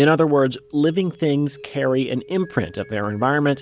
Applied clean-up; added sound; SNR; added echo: none; none; none; none.